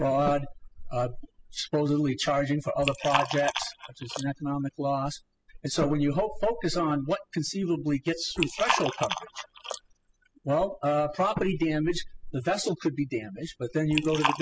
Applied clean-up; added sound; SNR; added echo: classical method spectral subtraction.